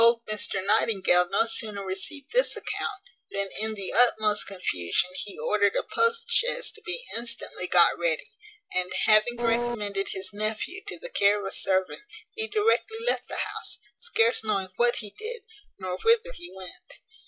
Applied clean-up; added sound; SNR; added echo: neural separator model SepFormer DNS4.